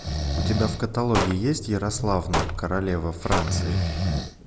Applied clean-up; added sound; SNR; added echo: none; Breathing + Gunshot, gunfire; 2 dB; none.